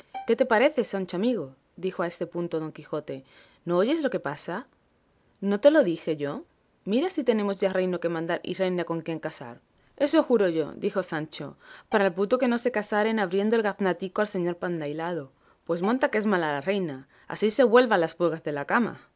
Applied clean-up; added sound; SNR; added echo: none; Bowed string instrument; 19 dB; none.